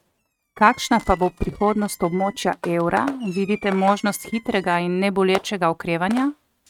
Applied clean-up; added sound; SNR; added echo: neural mask model RNNoise.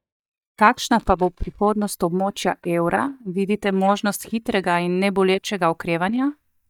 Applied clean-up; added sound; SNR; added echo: neural mask model DeepFilterNet 3.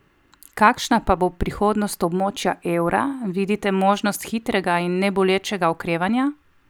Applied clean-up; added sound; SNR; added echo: none; none; none; none.